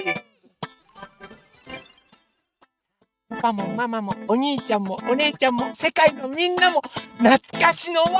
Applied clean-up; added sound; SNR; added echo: neural mask model RNNoise.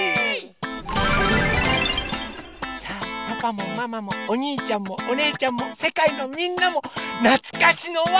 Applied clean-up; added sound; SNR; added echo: none; Guitar; 9 dB; none.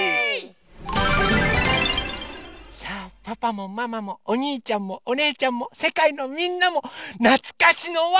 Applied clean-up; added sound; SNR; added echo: none; none; none; none.